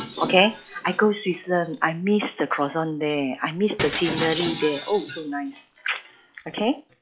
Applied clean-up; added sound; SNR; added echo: classical method log-MMSE.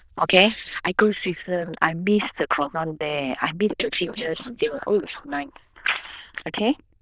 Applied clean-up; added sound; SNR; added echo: neural diffusion model UNIVERSE++.